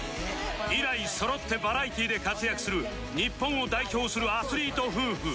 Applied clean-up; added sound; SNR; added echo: none; none; none; none.